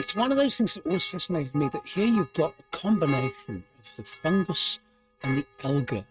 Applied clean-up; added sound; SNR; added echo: neural mask model RNNoise.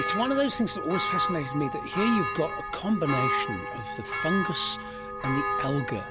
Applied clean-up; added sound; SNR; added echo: none; Church bell; 2 dB; none.